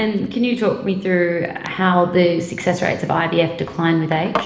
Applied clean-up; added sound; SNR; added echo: none; Domestic sounds, home sounds; 16 dB; reverberation time 1.1 s.